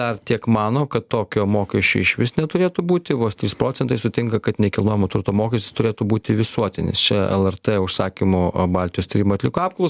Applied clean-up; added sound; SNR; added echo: none; none; none; none.